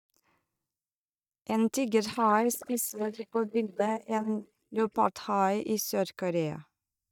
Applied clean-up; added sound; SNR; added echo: neural mask model DeepFilterNet 3.